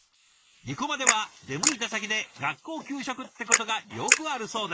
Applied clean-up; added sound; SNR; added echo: neural mask model Resemble Enhance denoiser.